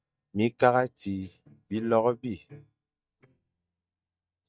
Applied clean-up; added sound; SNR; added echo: neural mask model DeepFilterNet 3.